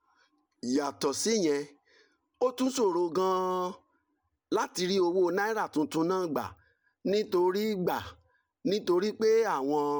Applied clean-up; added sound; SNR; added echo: none; none; none; none.